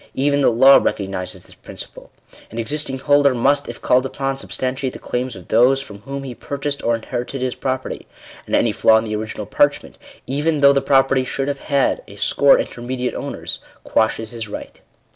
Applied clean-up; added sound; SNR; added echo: none; none; none; none.